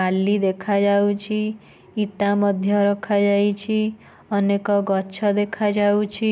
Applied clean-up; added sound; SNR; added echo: none; none; none; none.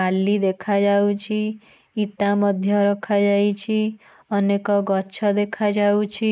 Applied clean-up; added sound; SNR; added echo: neural mask model Resemble Enhance denoiser.